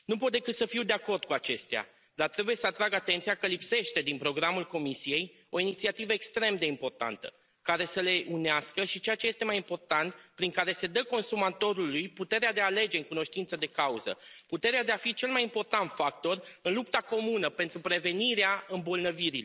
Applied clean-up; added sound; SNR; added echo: none; none; none; none.